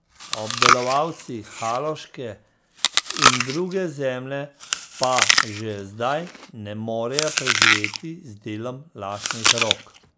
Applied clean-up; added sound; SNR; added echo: none; Chewing, mastication; -4 dB; none.